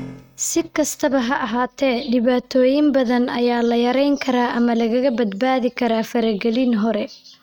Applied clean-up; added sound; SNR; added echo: neural mask model RNNoise.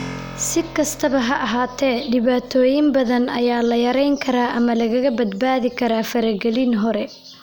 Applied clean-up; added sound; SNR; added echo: none; Keyboard (musical); 20 dB; none.